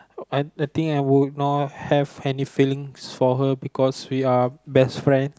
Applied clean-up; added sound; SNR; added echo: none; none; none; none.